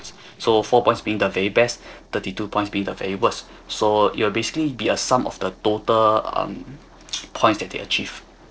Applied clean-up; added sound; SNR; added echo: neural separator model SepFormer DNS4.